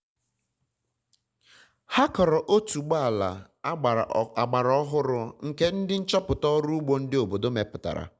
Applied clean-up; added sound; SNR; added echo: none; none; none; none.